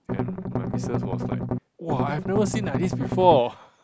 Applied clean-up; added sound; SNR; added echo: none; Strum; 1 dB; none.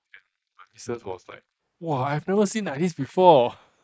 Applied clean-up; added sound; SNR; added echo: neural mask model Resemble Enhance denoiser.